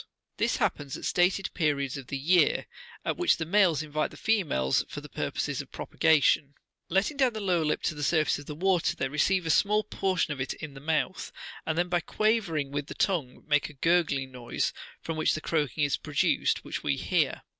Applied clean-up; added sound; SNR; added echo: none; none; none; none.